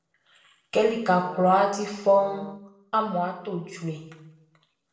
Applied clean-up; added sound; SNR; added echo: neural separator model SepFormer DNS4.